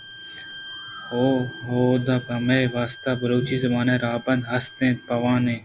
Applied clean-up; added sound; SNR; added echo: none; Bowed string instrument; 16 dB; none.